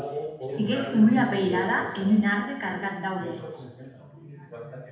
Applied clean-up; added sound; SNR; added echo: none; none; none; reverberation time 0.9 s.